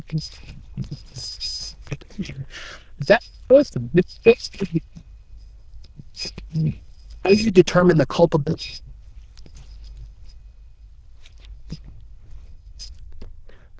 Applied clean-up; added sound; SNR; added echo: neural diffusion model UNIVERSE++.